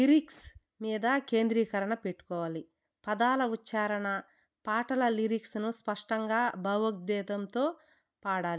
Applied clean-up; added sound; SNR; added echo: none; none; none; none.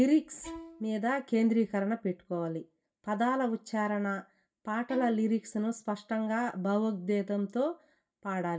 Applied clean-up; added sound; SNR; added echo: none; Bowed string instrument; 18 dB; reverberation time 0.2 s.